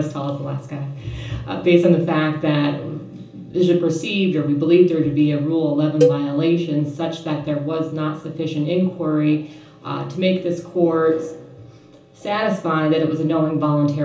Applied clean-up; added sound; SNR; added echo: none; Cowbell; 4 dB; reverberation time 1.2 s.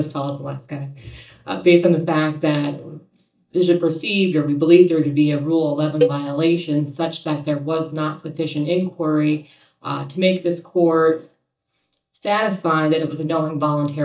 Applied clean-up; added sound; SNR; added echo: neural mask model DeepFilterNet 3.